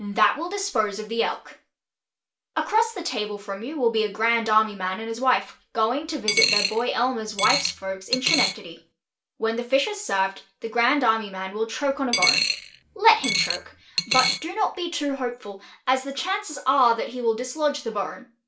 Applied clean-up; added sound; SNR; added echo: none; Coin (dropping); 1 dB; reverberation time 0.3 s.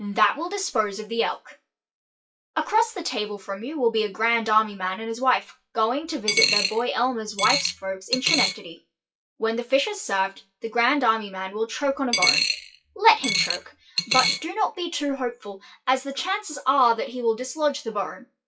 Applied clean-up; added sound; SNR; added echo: classical method WPE with log-MMSE.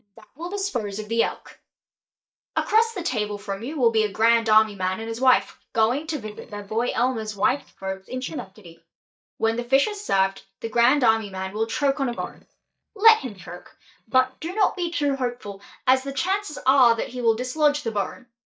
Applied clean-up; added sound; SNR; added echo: neural mask model DeepFilterNet 3.